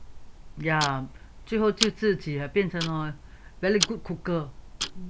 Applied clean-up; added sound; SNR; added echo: none; Tick-tock; 7 dB; none.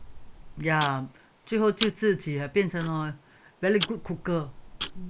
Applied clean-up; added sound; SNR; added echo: neural mask model Resemble Enhance denoiser.